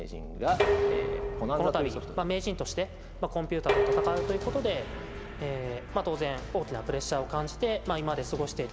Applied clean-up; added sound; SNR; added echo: none; Dishes, pots, and pans; 1 dB; none.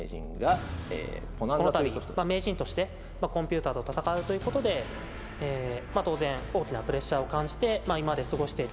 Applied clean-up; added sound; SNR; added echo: none; none; none; none.